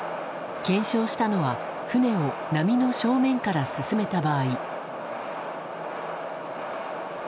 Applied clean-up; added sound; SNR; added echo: none; none; none; none.